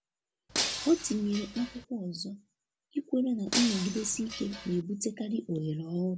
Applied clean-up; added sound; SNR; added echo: none; Shatter; 4 dB; none.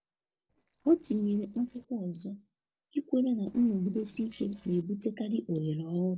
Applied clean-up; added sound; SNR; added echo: neural separator model SepFormer DNS4.